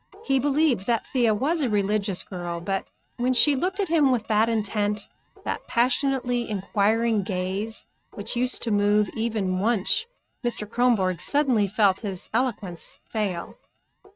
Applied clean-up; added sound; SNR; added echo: neural mask model RNNoise.